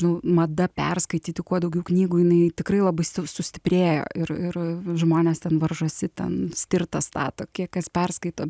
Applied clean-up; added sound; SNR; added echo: none; none; none; none.